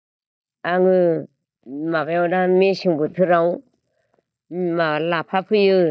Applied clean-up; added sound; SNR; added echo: neural mask model DeepFilterNet 3.